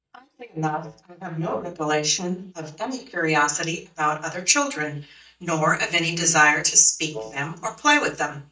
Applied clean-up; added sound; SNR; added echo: neural mask model DeepFilterNet 3.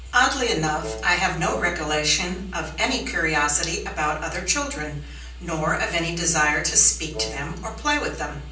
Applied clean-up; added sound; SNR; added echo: none; Wind instrument, woodwind instrument; 13 dB; reverberation time 0.6 s.